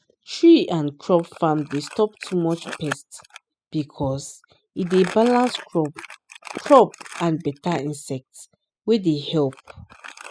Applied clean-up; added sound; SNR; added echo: classical method spectral subtraction.